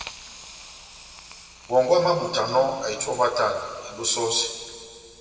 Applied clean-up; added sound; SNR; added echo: none; Hiss; 19 dB; reverberation time 2.3 s.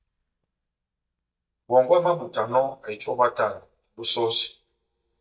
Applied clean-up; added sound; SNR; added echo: neural mask model DeepFilterNet 3.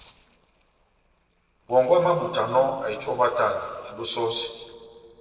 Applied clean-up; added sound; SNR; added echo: neural separator model SepFormer DNS4.